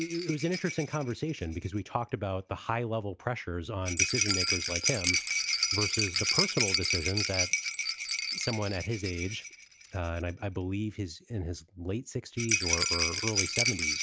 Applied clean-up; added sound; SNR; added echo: none; Rattle; -1 dB; none.